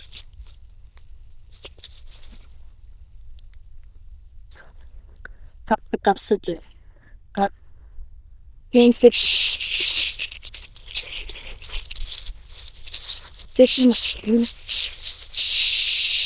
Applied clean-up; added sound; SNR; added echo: neural diffusion model UNIVERSE++.